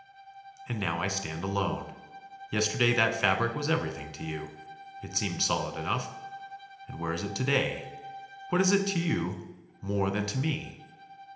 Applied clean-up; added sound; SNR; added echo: none; Bowed string instrument; 16 dB; reverberation time 0.8 s.